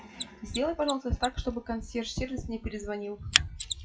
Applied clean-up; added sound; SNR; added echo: classical method WPE with log-MMSE.